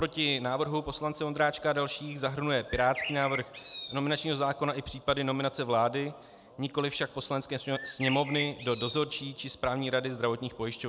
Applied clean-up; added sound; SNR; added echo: none; Bird; 11 dB; none.